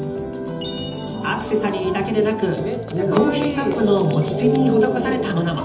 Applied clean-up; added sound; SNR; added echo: none; Run; 18 dB; reverberation time 1.2 s.